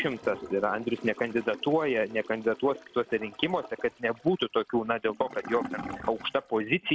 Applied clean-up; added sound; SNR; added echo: none; Toilet flush / Gurgling; 15 dB; none.